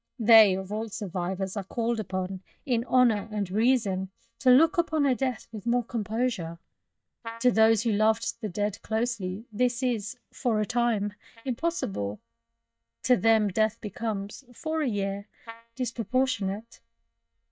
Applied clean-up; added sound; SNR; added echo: neural mask model DeepFilterNet 3.